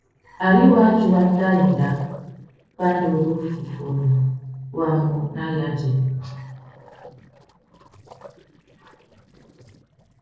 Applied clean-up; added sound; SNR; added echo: neural separator model SepFormer DNS4.